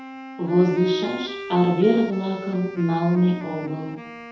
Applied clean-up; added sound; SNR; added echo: none; Wind instrument, woodwind instrument; 14 dB; reverberation time 2.1 s.